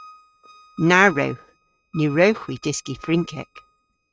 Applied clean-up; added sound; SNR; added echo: neural mask model RNNoise.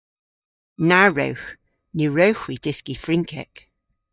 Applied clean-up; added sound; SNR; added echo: neural mask model DeepFilterNet 3.